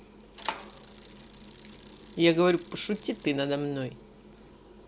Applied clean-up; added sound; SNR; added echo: none; Bicycle; 15 dB; none.